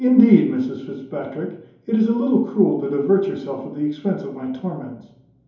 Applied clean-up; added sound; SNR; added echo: none; none; none; reverberation time 2.8 s.